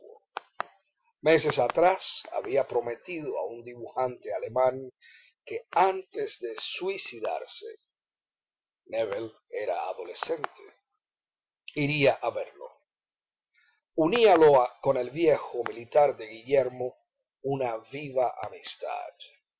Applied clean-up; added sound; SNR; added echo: none; none; none; none.